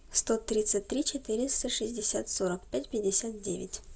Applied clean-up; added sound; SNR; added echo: none; none; none; none.